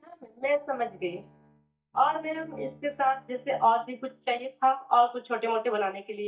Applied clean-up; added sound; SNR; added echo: neural mask model DeepFilterNet 3.